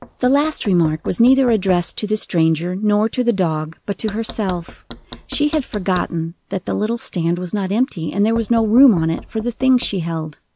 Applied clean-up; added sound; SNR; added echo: none; Knock; 20 dB; none.